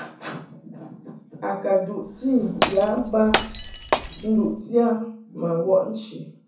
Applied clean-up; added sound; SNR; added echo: none; Glass; 4 dB; reverberation time 0.6 s.